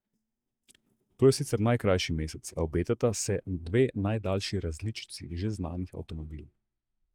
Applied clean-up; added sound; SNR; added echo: neural mask model DeepFilterNet 3.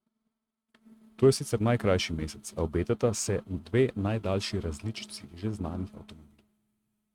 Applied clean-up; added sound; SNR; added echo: neural mask model RNNoise.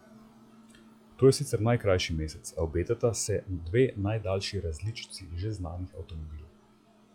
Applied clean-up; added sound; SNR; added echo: classical method log-MMSE.